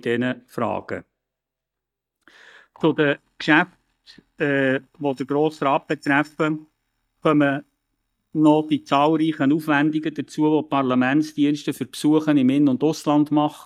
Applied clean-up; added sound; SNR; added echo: neural mask model DeepFilterNet 3.